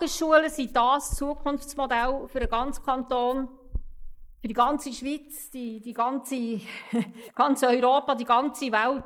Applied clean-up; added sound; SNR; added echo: neural mask model Resemble Enhance denoiser.